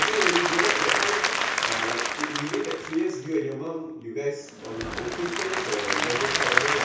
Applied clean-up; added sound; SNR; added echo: none; Applause / Crowd; -3 dB; reverberation time 0.6 s.